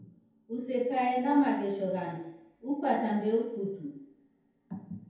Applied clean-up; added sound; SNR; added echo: none; none; none; reverberation time 0.9 s.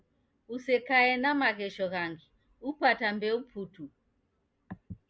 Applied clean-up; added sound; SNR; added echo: none; none; none; none.